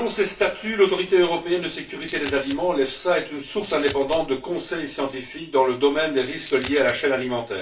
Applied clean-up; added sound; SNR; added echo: none; Coin (dropping); 8 dB; reverberation time 0.3 s.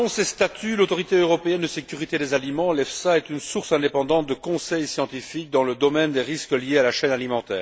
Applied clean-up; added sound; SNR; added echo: none; none; none; none.